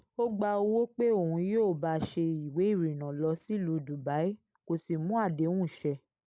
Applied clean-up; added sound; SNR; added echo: none; none; none; none.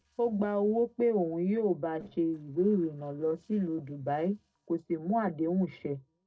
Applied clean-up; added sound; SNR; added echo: neural separator model SepFormer DNS4.